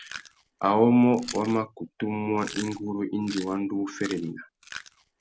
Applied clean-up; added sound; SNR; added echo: none; Chewing, mastication; 18 dB; none.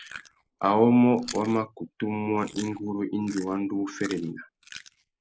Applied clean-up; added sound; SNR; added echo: neural mask model Resemble Enhance denoiser.